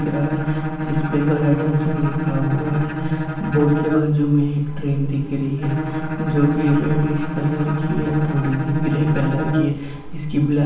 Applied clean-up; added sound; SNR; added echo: none; Bowed string instrument; 5 dB; reverberation time 0.9 s.